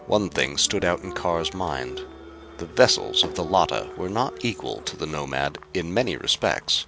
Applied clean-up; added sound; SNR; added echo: none; Applause + Fireworks; 14 dB; none.